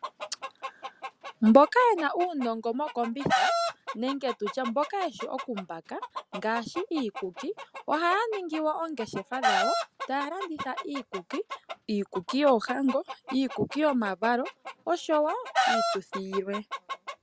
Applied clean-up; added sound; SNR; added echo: none; Chicken, rooster; 6 dB; none.